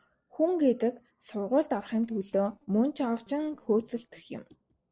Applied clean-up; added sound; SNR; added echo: neural separator model SepFormer DNS4.